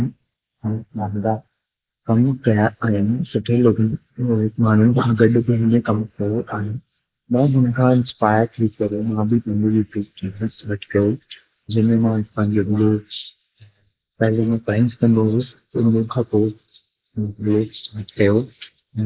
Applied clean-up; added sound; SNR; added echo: neural mask model Resemble Enhance denoiser.